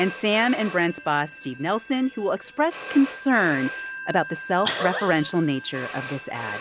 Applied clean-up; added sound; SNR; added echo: none; Telephone; 6 dB; none.